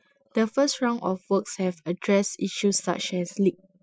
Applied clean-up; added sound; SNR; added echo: classical method Wiener filter.